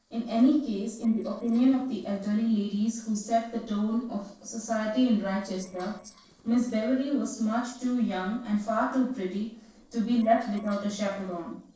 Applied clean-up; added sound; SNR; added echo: neural separator model SepFormer DNS4.